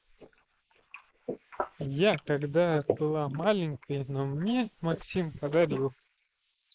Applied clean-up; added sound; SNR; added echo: neural mask model Resemble Enhance denoiser.